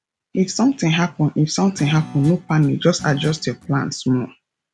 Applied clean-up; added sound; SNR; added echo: none; Guitar; 17 dB; none.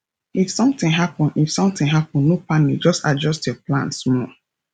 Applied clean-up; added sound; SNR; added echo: none; none; none; none.